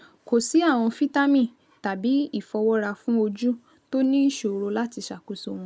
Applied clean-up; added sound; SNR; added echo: none; none; none; none.